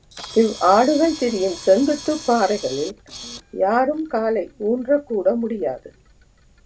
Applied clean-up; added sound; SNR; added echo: none; Camera; 18 dB; none.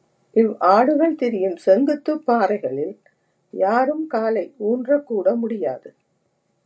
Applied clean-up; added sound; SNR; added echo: none; none; none; none.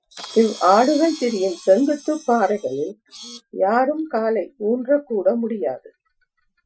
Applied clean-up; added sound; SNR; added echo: classical method Wiener filter.